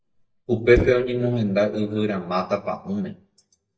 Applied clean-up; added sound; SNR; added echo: neural mask model DeepFilterNet 3.